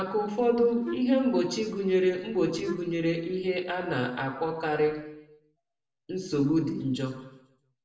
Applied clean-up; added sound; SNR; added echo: none; Wind instrument, woodwind instrument; 11 dB; reverberation time 0.8 s.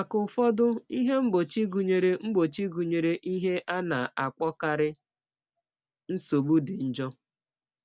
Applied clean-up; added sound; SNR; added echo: none; none; none; none.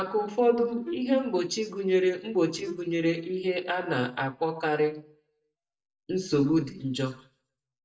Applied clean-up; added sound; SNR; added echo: neural mask model DeepFilterNet 3.